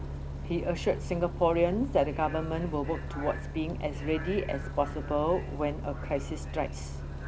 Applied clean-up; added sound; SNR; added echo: none; Bus; 6 dB; none.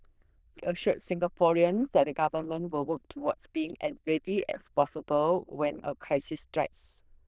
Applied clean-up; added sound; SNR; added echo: neural diffusion model UNIVERSE++.